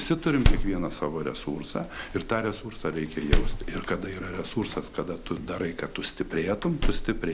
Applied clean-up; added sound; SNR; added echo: none; Door; -1 dB; none.